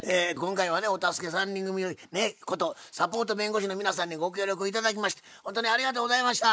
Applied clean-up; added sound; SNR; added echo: neural mask model Resemble Enhance denoiser.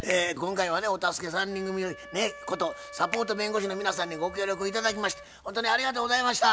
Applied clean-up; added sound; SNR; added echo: none; Wind instrument, woodwind instrument + Finger snapping; 15 dB; none.